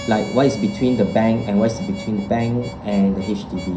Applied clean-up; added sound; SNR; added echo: none; Harmonica; 18 dB; reverberation time 0.3 s.